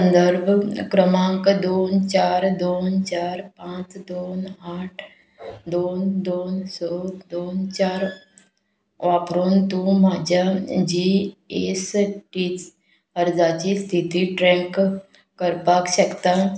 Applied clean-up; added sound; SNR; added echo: none; none; none; none.